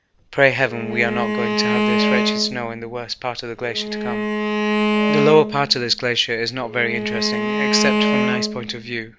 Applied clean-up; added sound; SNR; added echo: none; Bowed string instrument; 0 dB; none.